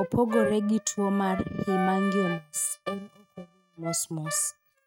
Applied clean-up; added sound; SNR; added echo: neural mask model RNNoise.